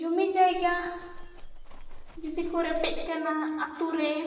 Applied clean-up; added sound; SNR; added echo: none; Livestock, farm animals, working animals; 9 dB; reverberation time 1.0 s.